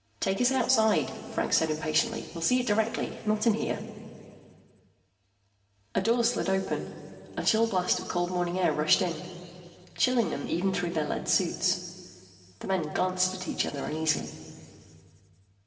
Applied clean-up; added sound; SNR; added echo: none; none; none; reverberation time 2.3 s.